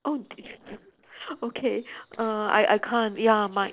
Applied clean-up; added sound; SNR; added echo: neural separator model SepFormer DNS4.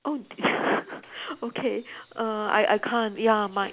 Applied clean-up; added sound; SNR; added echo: none; none; none; none.